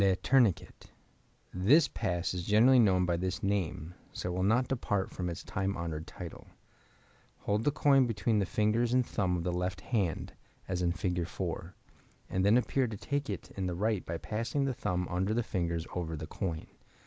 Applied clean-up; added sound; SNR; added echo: none; none; none; none.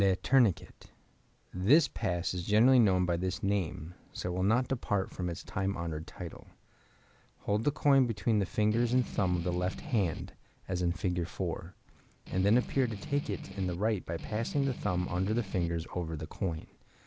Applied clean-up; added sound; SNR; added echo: none; Strum; 12 dB; none.